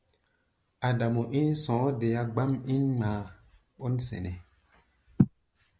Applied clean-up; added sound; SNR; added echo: none; none; none; none.